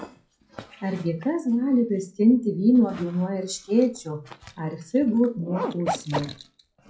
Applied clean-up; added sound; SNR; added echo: classical method WPE with log-MMSE.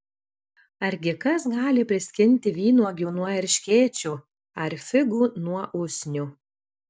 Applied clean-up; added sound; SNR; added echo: none; none; none; none.